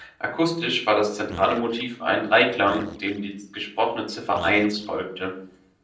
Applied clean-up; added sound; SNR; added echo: neural separator model SepFormer DNS4.